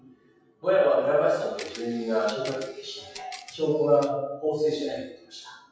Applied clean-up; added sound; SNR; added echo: classical method WPE with log-MMSE.